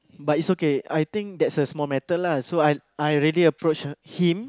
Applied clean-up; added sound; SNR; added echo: none; none; none; none.